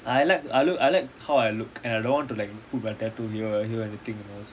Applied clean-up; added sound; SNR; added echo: none; none; none; none.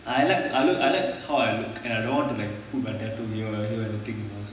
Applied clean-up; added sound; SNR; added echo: none; none; none; reverberation time 1.0 s.